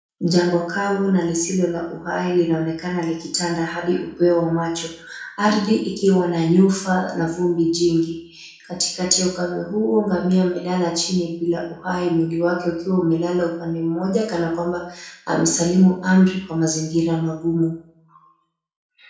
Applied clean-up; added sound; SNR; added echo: none; none; none; reverberation time 0.5 s.